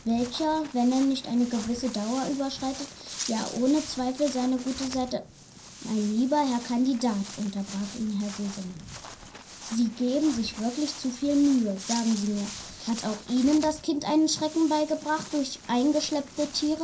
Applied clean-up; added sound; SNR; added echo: none; Walk, footsteps; 14 dB; reverberation time 0.3 s.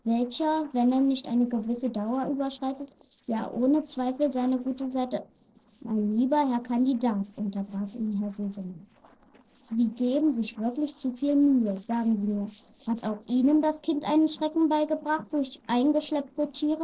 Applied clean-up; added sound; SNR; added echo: neural separator model SepFormer DNS4.